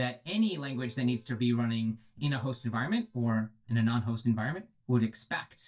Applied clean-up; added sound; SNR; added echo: neural mask model DeepFilterNet 3.